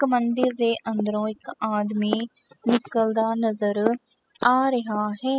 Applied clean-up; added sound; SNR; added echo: classical method spectral subtraction.